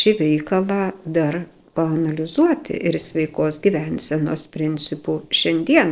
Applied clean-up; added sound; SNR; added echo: neural separator model SepFormer DNS4.